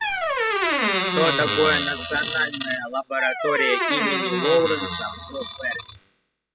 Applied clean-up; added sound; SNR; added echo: classical method spectral subtraction.